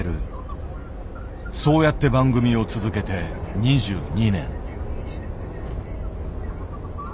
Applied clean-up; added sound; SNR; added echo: none; none; none; none.